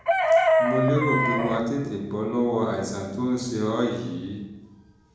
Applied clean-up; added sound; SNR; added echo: none; Chicken, rooster; 0 dB; reverberation time 0.9 s.